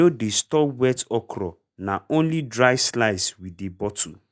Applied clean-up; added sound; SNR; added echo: neural mask model DeepFilterNet 3.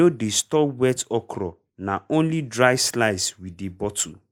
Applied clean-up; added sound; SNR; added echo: neural mask model Resemble Enhance denoiser.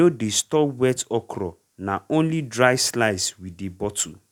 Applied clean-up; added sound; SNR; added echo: none; none; none; none.